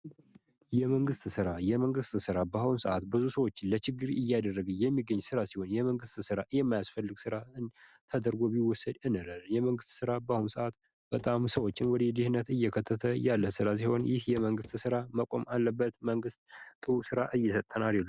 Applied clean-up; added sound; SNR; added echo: none; Walk, footsteps / Run / Wood; 19 dB; none.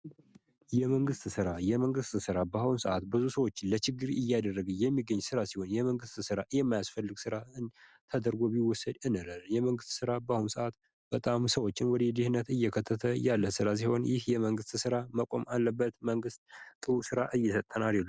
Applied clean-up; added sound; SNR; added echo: none; none; none; none.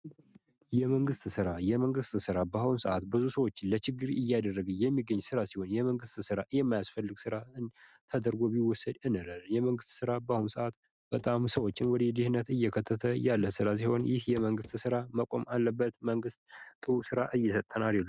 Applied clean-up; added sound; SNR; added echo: neural mask model RNNoise.